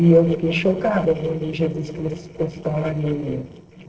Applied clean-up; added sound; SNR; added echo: neural separator model SepFormer DNS4.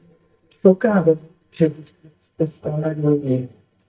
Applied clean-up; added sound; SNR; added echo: neural mask model DeepFilterNet 3.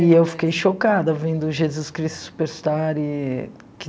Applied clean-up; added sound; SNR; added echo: none; none; none; none.